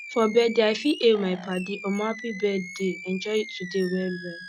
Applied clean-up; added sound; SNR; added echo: classical method log-MMSE.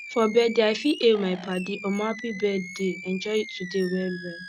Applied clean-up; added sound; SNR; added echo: none; Animal; 14 dB; none.